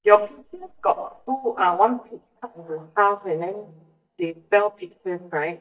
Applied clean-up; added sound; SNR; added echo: neural mask model DeepFilterNet 3.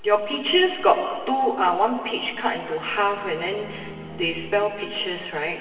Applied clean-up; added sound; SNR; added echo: none; Bowed string instrument; 20 dB; reverberation time 2.3 s.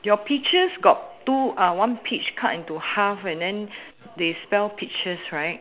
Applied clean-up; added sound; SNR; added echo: none; none; none; none.